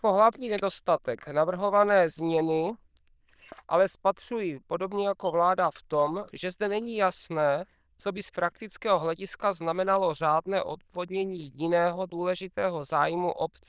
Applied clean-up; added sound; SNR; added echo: neural diffusion model UNIVERSE++.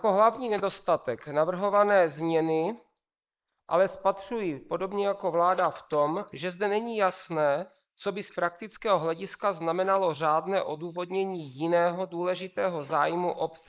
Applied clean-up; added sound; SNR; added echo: neural mask model Resemble Enhance denoiser.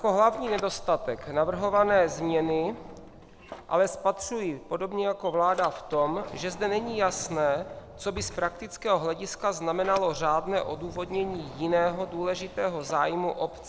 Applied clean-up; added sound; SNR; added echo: none; Sliding door; 17 dB; none.